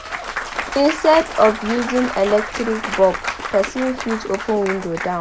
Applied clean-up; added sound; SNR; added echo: none; Applause / Cheering / Clapping; 8 dB; none.